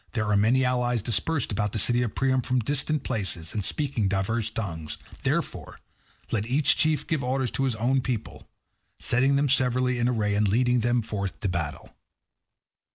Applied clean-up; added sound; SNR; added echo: none; none; none; none.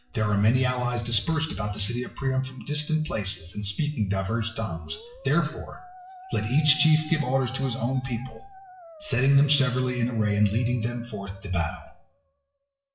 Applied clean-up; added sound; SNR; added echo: classical method WPE with log-MMSE.